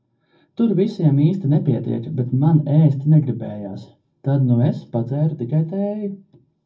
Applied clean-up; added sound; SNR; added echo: none; none; none; reverberation time 0.4 s.